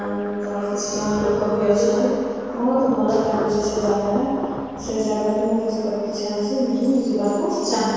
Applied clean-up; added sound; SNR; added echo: none; Thunder; 15 dB; reverberation time 2.2 s.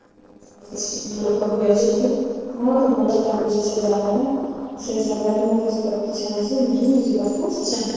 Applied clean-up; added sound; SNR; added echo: neural separator model SepFormer DNS4.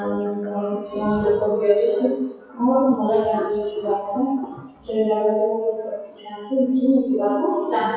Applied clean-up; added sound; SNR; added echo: classical method WPE with log-MMSE.